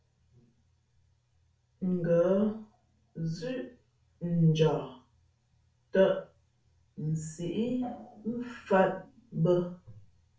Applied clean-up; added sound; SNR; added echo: none; none; none; reverberation time 0.4 s.